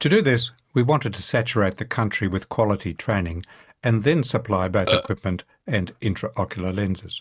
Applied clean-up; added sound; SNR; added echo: neural mask model RNNoise.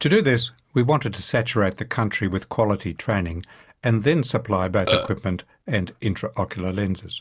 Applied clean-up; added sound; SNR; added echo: none; Burping, eructation; 0 dB; none.